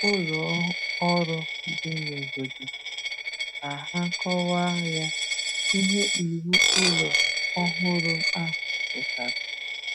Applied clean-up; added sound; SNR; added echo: none; Coin (dropping); -2 dB; none.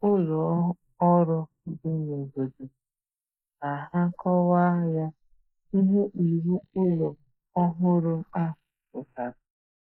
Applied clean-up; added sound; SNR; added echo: neural mask model Resemble Enhance denoiser.